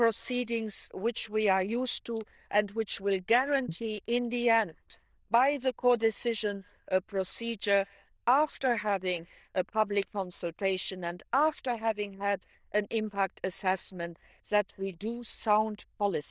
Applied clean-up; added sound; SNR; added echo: neural diffusion model UNIVERSE++.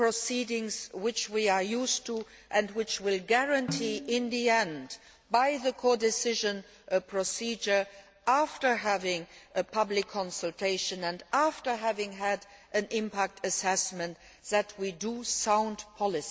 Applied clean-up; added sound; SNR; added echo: none; Snare drum; 13 dB; none.